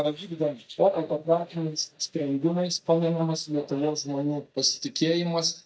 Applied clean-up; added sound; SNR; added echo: neural mask model DeepFilterNet 3.